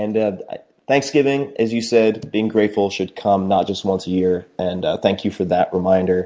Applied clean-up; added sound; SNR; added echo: none; none; none; none.